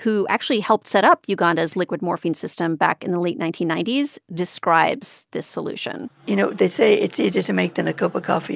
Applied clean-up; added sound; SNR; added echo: none; none; none; none.